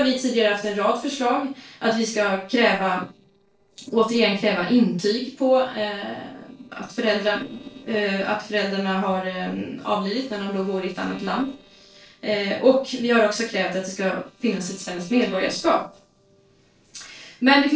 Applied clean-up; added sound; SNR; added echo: neural separator model SepFormer DNS4.